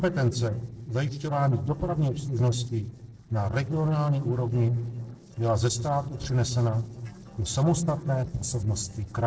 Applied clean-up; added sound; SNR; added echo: neural separator model SepFormer DNS4.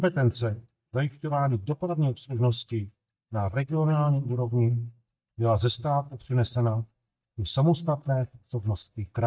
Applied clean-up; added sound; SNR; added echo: neural mask model DeepFilterNet 3.